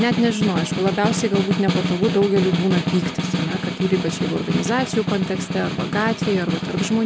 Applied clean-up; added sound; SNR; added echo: none; Snare drum; 2 dB; none.